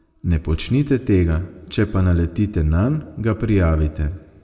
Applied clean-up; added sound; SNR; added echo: none; none; none; reverberation time 1.2 s.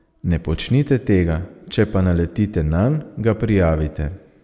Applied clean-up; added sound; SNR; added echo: none; none; none; none.